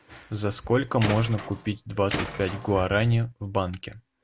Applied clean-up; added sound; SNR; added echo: none; Tools; 8 dB; none.